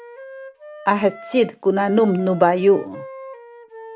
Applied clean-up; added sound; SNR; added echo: none; Wind instrument, woodwind instrument; 17 dB; none.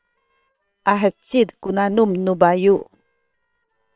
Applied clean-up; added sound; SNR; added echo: neural separator model SepFormer WHAM!.